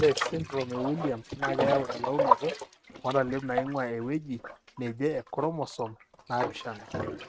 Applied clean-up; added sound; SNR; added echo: neural mask model RNNoise.